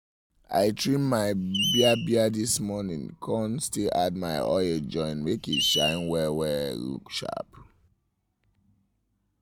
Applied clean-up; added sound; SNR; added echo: none; Screech; 7 dB; none.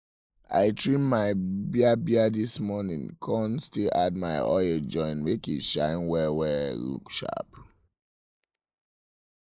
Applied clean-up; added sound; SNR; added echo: neural mask model Resemble Enhance denoiser.